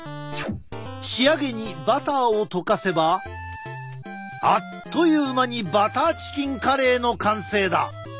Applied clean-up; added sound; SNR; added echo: none; none; none; none.